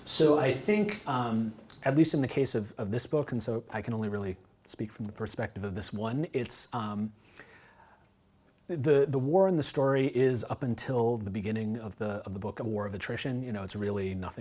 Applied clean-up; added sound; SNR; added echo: none; none; none; none.